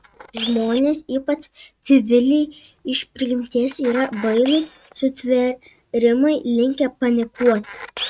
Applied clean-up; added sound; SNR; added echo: neural mask model RNNoise.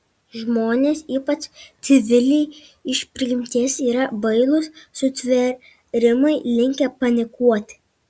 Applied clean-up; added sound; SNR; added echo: none; none; none; none.